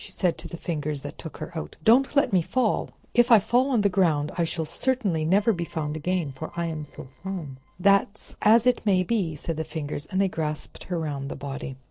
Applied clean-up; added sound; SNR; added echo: neural separator model SepFormer DNS4.